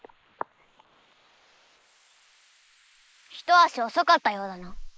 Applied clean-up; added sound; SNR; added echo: neural mask model Resemble Enhance denoiser.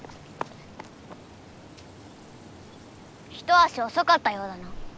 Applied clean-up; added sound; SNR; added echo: none; Sink (filling or washing) / Water tap, faucet; 19 dB; none.